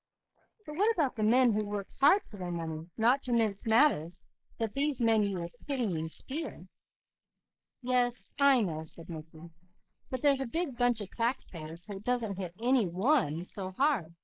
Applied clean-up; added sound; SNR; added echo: neural mask model Resemble Enhance denoiser.